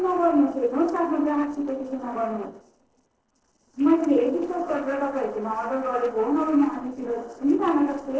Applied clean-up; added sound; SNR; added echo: neural separator model SepFormer DNS4.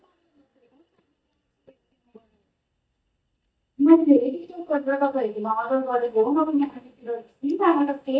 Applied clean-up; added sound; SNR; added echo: neural mask model DeepFilterNet 3.